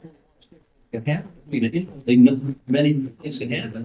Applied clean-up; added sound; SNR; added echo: neural mask model DeepFilterNet 3.